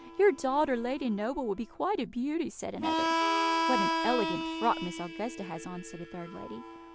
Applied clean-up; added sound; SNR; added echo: none; Harmonica; 2 dB; none.